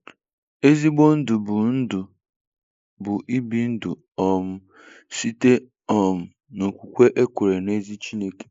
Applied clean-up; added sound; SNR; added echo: neural mask model Resemble Enhance denoiser.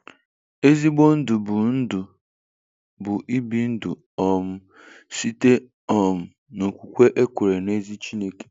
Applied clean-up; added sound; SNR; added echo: none; none; none; none.